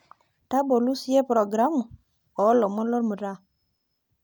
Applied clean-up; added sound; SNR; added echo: none; none; none; none.